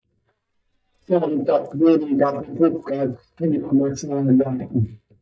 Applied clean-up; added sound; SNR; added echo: neural mask model DeepFilterNet 3.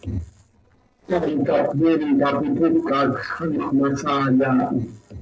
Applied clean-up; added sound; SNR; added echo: neural separator model SepFormer DNS4.